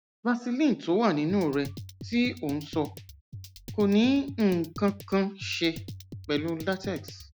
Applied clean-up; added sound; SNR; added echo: none; Drum kit; 14 dB; none.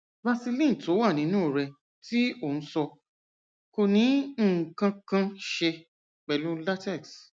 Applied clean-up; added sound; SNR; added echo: none; none; none; none.